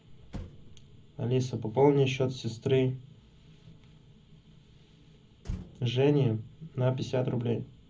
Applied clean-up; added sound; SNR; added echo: none; Motor vehicle (road); 19 dB; reverberation time 0.4 s.